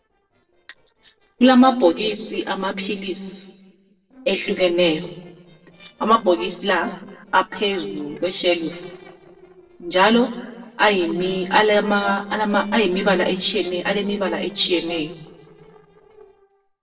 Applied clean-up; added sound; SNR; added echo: neural separator model SepFormer DNS4.